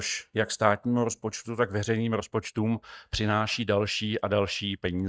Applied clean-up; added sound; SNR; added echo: neural mask model DeepFilterNet 3.